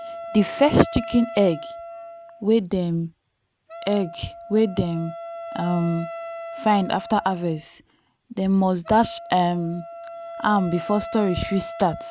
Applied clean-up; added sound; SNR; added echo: none; Wind instrument, woodwind instrument; 13 dB; none.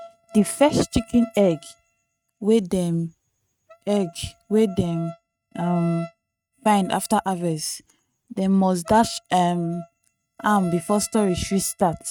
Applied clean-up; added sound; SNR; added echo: neural mask model RNNoise.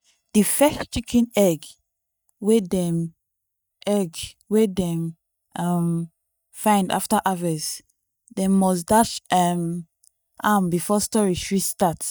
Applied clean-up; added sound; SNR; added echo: neural mask model DeepFilterNet 3.